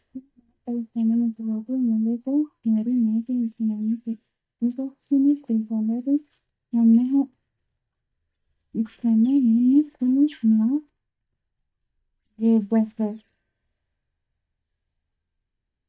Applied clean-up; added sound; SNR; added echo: neural mask model DeepFilterNet 3.